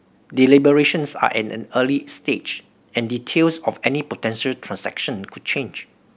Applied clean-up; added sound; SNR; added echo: none; none; none; none.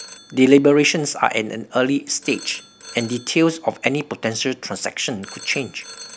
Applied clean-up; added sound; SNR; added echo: none; Telephone; 19 dB; none.